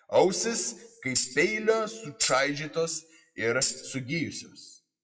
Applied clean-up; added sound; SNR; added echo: classical method WPE with log-MMSE.